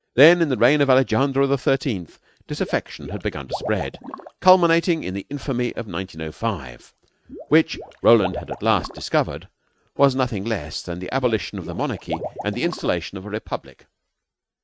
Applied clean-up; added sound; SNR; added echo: neural mask model RNNoise.